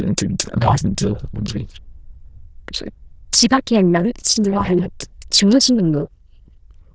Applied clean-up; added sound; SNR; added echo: neural diffusion model UNIVERSE++.